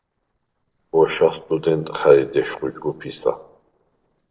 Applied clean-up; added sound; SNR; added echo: neural separator model SepFormer DNS4.